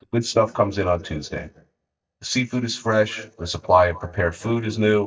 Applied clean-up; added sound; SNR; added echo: neural mask model DeepFilterNet 3.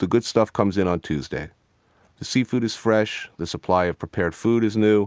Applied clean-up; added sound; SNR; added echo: none; none; none; none.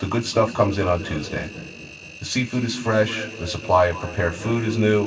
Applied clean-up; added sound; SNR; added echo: none; Engine; 19 dB; reverberation time 2.5 s.